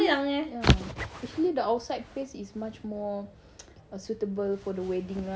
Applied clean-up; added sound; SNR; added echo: none; none; none; none.